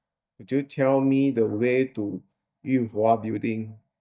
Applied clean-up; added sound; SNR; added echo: neural mask model DeepFilterNet 3.